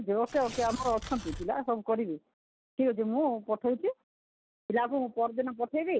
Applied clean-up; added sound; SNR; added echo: none; Tearing; 12 dB; none.